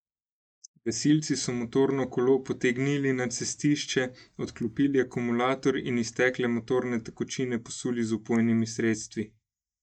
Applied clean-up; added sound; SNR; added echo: neural mask model DeepFilterNet 3.